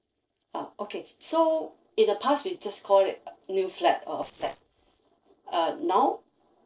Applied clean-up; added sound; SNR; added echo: neural separator model SepFormer DNS4.